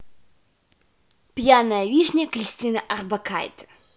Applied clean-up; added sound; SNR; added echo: none; none; none; none.